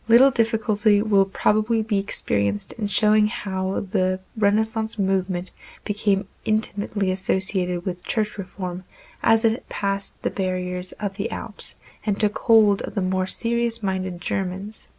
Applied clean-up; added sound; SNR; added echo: none; none; none; none.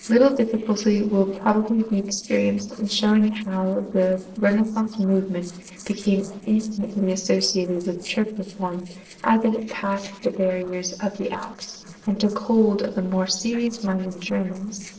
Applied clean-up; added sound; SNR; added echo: neural separator model SepFormer DNS4.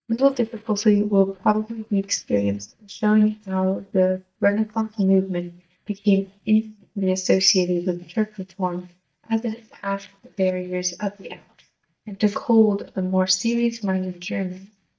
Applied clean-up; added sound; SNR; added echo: neural mask model DeepFilterNet 3.